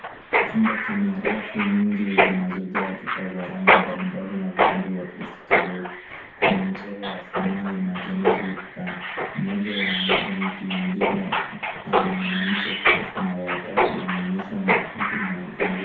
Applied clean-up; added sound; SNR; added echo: none; Mechanisms; -3 dB; reverberation time 0.6 s.